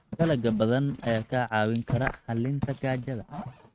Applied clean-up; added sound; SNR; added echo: neural mask model RNNoise.